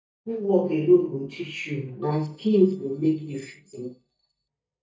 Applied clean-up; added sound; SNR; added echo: neural mask model DeepFilterNet 3.